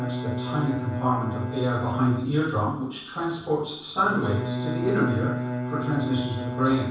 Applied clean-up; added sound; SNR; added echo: none; Bowed string instrument; 4 dB; reverberation time 0.7 s.